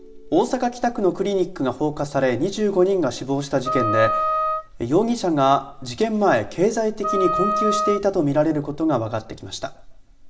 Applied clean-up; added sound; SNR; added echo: none; Wind instrument, woodwind instrument; 3 dB; reverberation time 0.5 s.